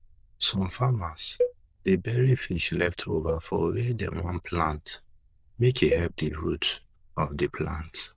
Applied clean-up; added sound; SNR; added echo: neural diffusion model UNIVERSE++.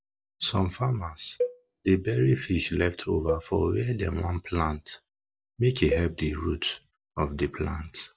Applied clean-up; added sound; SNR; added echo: none; Cowbell; 9 dB; none.